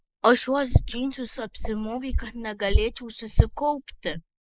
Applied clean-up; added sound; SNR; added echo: neural mask model Resemble Enhance denoiser.